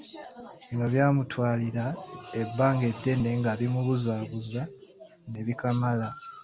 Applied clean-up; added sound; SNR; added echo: none; none; none; none.